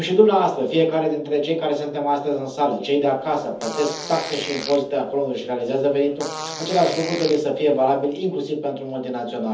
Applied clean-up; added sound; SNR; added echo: none; Fart; 13 dB; reverberation time 0.7 s.